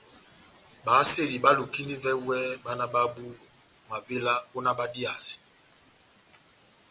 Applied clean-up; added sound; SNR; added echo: none; none; none; none.